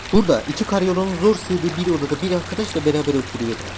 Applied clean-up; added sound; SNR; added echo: none; Stream; 12 dB; none.